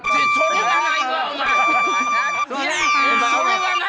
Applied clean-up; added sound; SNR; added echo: none; Bowed string instrument; -4 dB; none.